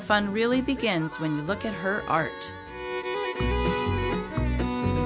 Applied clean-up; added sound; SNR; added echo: none; Wind instrument, woodwind instrument; 19 dB; none.